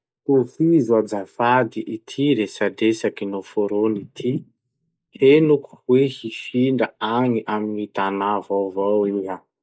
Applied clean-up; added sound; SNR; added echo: neural mask model Resemble Enhance denoiser.